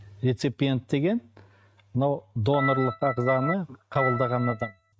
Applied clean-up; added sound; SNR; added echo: neural mask model RNNoise.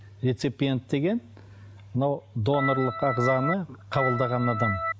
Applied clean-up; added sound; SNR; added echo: none; Organ; 3 dB; none.